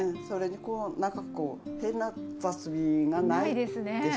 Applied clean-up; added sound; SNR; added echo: none; none; none; none.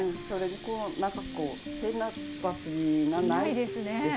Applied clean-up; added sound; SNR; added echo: none; Water tap, faucet; 13 dB; none.